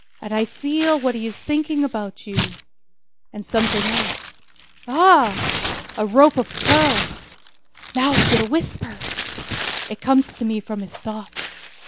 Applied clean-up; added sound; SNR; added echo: none; Tearing; 6 dB; none.